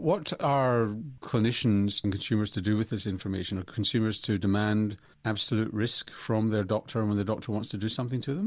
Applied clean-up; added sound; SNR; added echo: none; none; none; none.